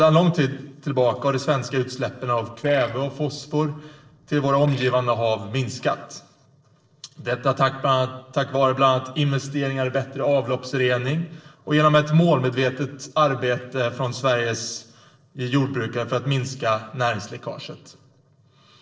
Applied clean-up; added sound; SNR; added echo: neural separator model SepFormer DNS4.